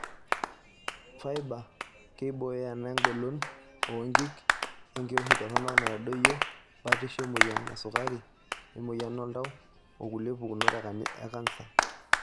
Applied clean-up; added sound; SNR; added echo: none; Applause; -5 dB; none.